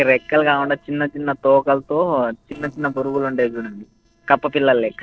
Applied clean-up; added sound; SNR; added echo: neural separator model SepFormer DNS4.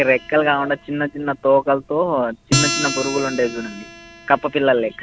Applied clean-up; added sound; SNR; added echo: none; Acoustic guitar; 8 dB; none.